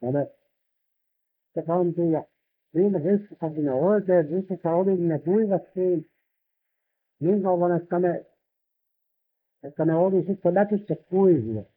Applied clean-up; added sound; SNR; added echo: neural mask model Resemble Enhance denoiser.